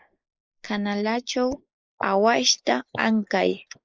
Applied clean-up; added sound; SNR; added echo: neural mask model Resemble Enhance denoiser.